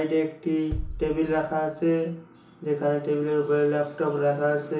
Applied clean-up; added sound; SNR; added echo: none; Bass drum; 14 dB; reverberation time 0.7 s.